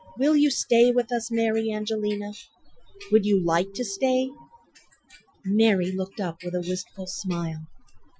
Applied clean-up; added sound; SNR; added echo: classical method Wiener filter.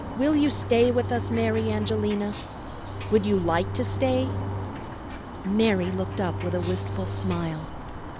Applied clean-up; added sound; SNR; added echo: none; Bowed string instrument + Bird; 5 dB; none.